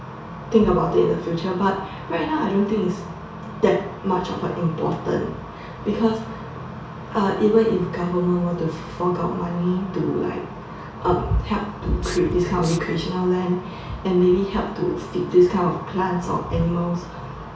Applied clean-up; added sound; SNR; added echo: none; Respiratory sounds; 16 dB; reverberation time 0.6 s.